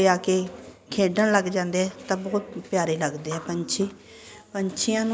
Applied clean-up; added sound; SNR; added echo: none; none; none; none.